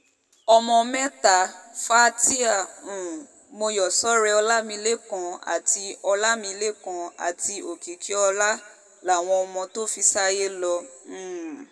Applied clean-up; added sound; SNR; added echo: none; none; none; reverberation time 1.8 s.